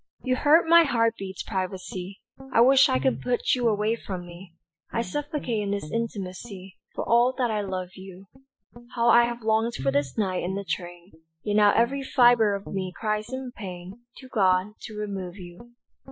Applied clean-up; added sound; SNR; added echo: classical method spectral subtraction.